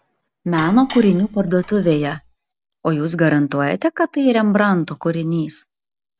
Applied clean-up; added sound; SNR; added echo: none; Dishes, pots, and pans; 18 dB; none.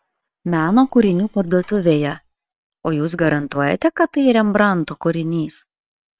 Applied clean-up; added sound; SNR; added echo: neural separator model SepFormer WHAM!.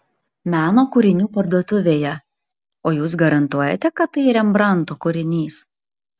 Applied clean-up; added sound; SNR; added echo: none; none; none; none.